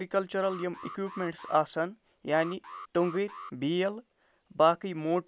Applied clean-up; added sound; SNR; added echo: none; Alarm; 16 dB; none.